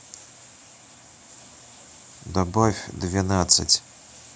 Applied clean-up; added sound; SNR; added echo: none; none; none; none.